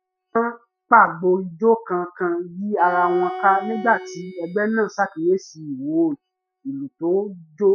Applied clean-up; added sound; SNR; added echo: classical method Wiener filter.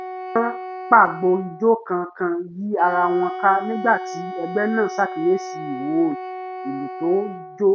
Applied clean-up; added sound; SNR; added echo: none; Wind instrument, woodwind instrument; 11 dB; none.